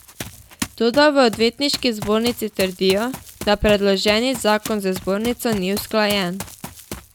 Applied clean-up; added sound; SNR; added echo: none; Run; 15 dB; none.